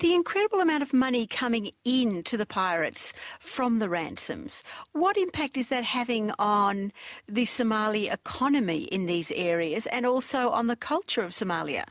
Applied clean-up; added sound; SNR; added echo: none; none; none; none.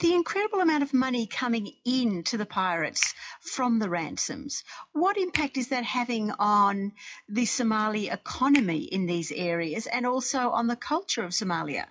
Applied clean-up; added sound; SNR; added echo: classical method WPE with log-MMSE.